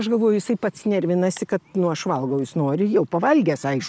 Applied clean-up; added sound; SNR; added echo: none; none; none; none.